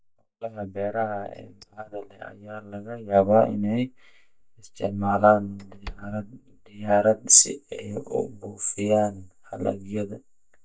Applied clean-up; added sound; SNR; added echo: neural mask model DeepFilterNet 3.